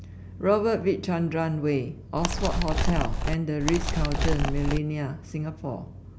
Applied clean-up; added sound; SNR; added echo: none; Animal; -2 dB; none.